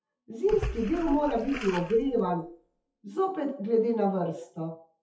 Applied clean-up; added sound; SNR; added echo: classical method WPE with log-MMSE.